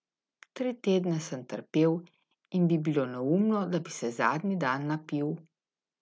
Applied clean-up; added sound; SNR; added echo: none; none; none; none.